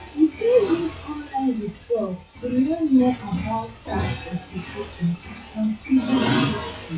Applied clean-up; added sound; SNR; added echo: classical method WPE with log-MMSE.